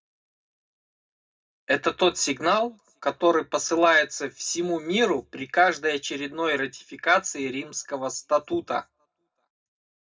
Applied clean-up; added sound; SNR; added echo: none; none; none; reverberation time 0.2 s.